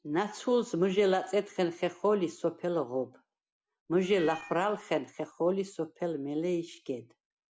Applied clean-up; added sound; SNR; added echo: none; Meow; 18 dB; none.